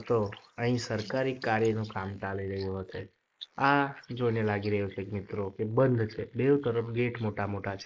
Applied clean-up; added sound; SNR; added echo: neural mask model Resemble Enhance denoiser.